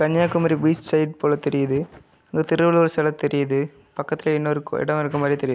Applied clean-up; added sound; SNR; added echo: none; none; none; none.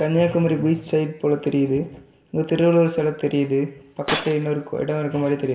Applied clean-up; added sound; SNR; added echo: none; Shatter; 9 dB; reverberation time 0.7 s.